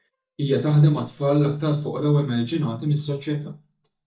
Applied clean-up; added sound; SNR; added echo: neural mask model DeepFilterNet 3.